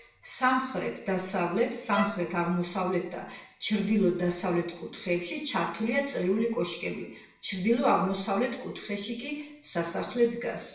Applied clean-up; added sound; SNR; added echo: none; Bowed string instrument; 9 dB; reverberation time 0.6 s.